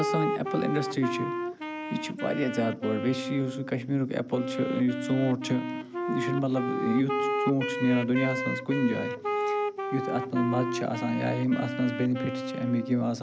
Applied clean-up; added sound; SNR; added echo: none; Wind instrument, woodwind instrument; 4 dB; none.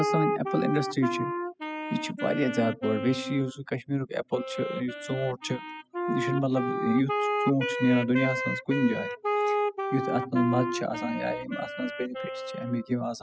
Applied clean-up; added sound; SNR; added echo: classical method spectral subtraction.